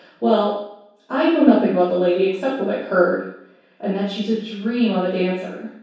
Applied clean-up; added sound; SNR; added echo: none; none; none; reverberation time 0.7 s.